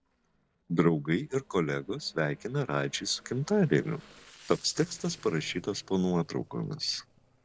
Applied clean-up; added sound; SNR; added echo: neural separator model SepFormer DNS4.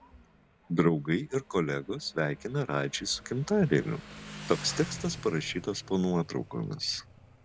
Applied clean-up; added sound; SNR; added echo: none; Motorcycle; 16 dB; none.